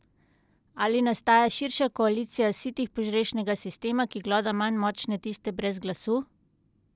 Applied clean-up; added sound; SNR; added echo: none; none; none; none.